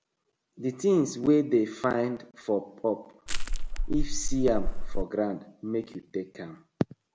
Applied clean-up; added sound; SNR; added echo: none; Crushing; -4 dB; none.